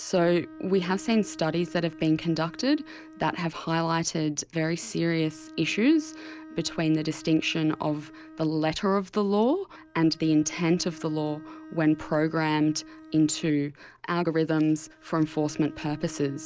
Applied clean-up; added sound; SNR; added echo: none; Bowed string instrument; 20 dB; none.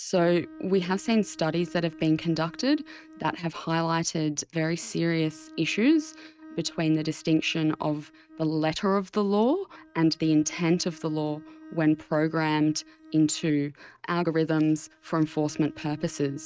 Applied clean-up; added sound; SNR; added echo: neural mask model RNNoise.